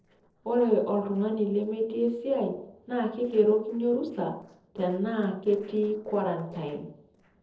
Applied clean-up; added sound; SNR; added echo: neural separator model SepFormer DNS4.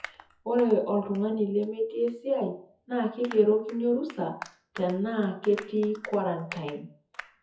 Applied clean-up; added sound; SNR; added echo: classical method WPE with log-MMSE.